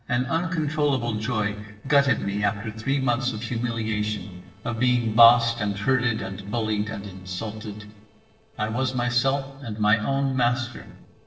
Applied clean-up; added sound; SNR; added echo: neural separator model SepFormer DNS4.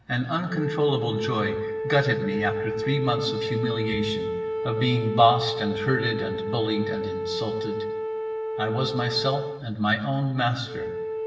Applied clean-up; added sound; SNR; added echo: none; Wind instrument, woodwind instrument; 4 dB; reverberation time 1.0 s.